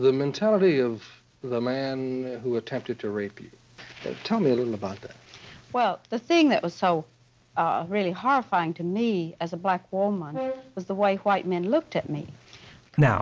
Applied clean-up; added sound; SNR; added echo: none; Brass instrument; 12 dB; none.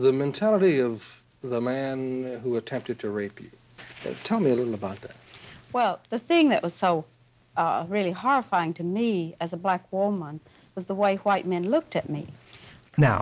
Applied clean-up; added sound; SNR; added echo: none; none; none; none.